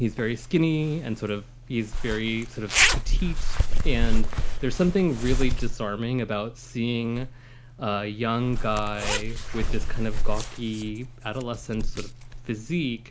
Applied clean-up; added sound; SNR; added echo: none; Zipper (clothing); -3 dB; none.